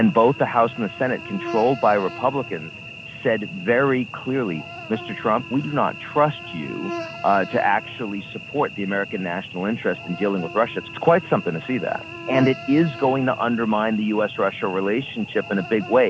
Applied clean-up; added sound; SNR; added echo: none; Cricket / Buzz; 13 dB; none.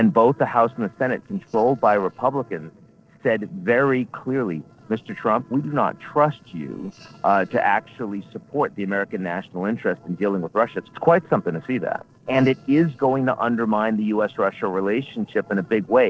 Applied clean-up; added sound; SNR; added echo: neural separator model SepFormer DNS4.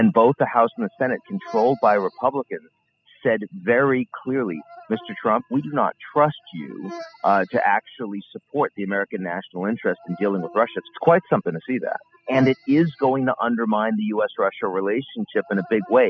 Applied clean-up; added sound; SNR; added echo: classical method spectral subtraction.